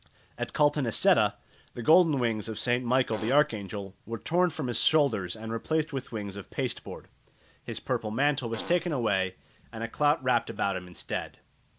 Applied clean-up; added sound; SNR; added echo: none; Fart; 13 dB; none.